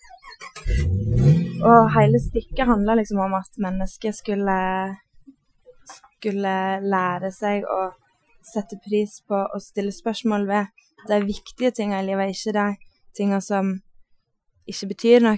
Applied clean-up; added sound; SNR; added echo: classical method Wiener filter.